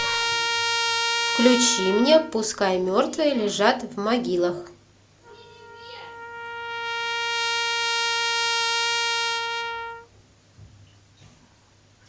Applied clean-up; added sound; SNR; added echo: none; Trumpet; 2 dB; none.